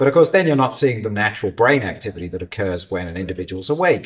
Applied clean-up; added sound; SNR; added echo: neural mask model DeepFilterNet 3.